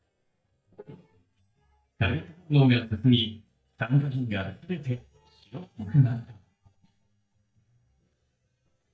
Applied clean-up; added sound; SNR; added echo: neural mask model DeepFilterNet 3.